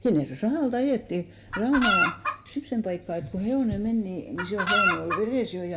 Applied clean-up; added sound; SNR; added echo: none; Chicken, rooster; -1 dB; reverberation time 1.3 s.